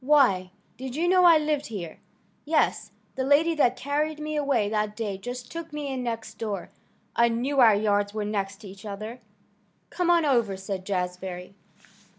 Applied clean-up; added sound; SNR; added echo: none; none; none; none.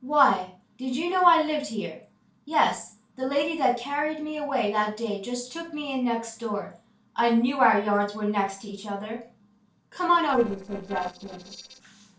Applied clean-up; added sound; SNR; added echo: neural separator model SepFormer DNS4.